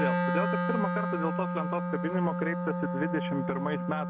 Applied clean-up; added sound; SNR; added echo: none; Wind instrument, woodwind instrument; -3 dB; none.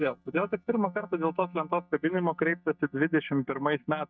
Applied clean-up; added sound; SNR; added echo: neural mask model DeepFilterNet 3.